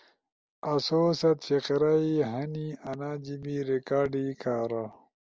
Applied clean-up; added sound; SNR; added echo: none; none; none; none.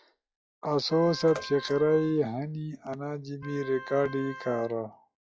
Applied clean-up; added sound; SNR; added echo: classical method log-MMSE.